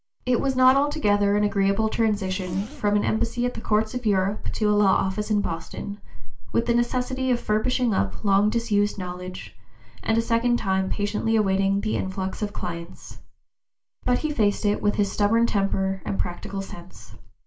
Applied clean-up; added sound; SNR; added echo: none; Zipper (clothing); 17 dB; reverberation time 0.2 s.